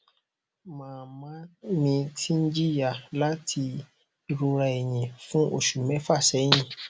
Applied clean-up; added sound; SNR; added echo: none; none; none; none.